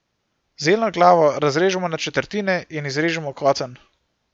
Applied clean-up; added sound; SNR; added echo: none; none; none; none.